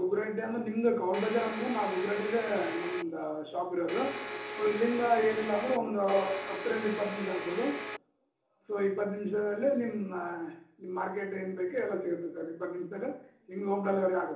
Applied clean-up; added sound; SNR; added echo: none; Domestic sounds, home sounds; 6 dB; reverberation time 0.6 s.